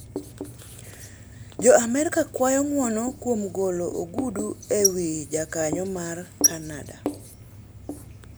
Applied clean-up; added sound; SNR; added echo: none; Writing; 7 dB; none.